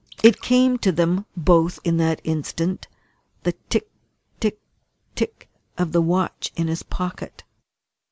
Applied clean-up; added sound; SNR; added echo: none; Splash, splatter; 19 dB; none.